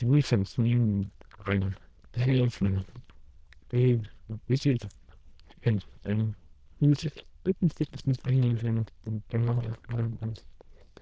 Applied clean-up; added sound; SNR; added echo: neural diffusion model UNIVERSE++.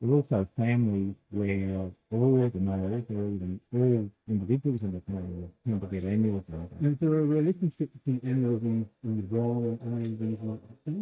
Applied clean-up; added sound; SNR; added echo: neural mask model DeepFilterNet 3.